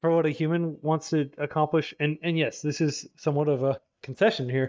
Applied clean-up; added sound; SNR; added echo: neural mask model DeepFilterNet 3.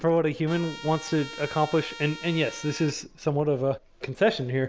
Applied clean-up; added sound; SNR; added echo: none; Trumpet; 15 dB; none.